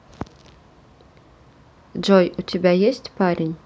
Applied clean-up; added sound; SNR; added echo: none; none; none; none.